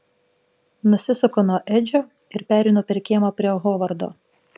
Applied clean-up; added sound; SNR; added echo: none; none; none; none.